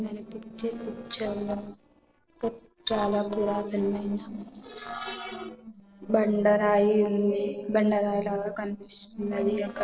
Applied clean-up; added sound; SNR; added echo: neural separator model SepFormer DNS4.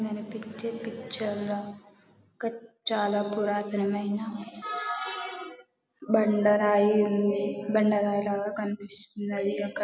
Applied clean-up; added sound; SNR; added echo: none; none; none; none.